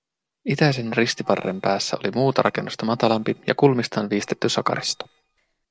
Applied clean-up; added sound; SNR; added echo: neural separator model SepFormer DNS4.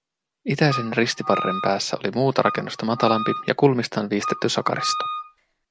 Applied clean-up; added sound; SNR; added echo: none; Wind instrument, woodwind instrument; 8 dB; none.